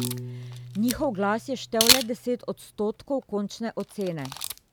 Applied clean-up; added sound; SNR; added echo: none; Camera + Piano; 1 dB; none.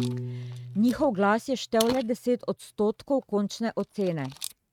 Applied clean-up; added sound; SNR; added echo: neural mask model RNNoise.